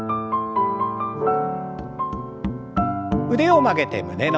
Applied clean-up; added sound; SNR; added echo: none; Musical instrument; 9 dB; none.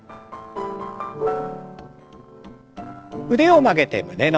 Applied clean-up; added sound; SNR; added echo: neural separator model SepFormer DNS4.